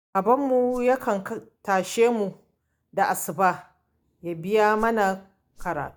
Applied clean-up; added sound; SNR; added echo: neural mask model DeepFilterNet 3.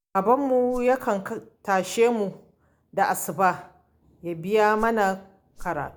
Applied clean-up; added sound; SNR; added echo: none; Whoosh, swoosh, swish; 16 dB; none.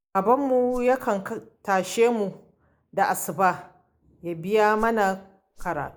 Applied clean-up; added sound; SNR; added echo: neural mask model Resemble Enhance denoiser.